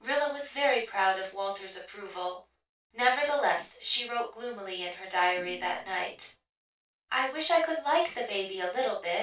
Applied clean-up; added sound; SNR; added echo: neural separator model SepFormer DNS4.